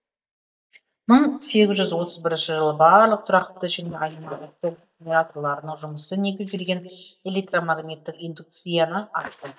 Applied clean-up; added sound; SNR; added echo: neural mask model DeepFilterNet 3.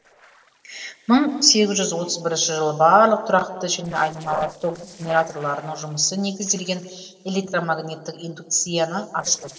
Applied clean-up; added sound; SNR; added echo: neural separator model SepFormer DNS4.